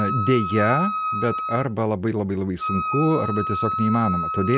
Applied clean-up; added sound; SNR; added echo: none; Wind instrument, woodwind instrument; 4 dB; none.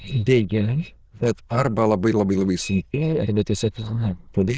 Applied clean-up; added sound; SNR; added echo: neural diffusion model UNIVERSE++.